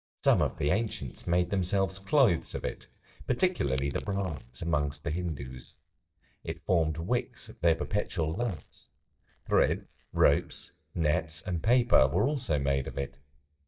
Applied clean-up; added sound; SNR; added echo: neural mask model DeepFilterNet 3.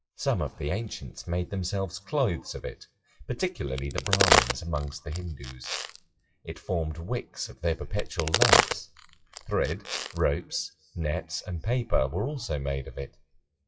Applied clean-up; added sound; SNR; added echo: classical method WPE with log-MMSE.